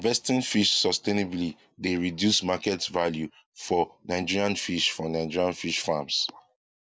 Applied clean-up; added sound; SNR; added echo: none; none; none; none.